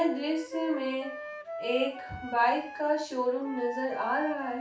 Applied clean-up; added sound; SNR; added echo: none; Wind instrument, woodwind instrument; 10 dB; reverberation time 0.3 s.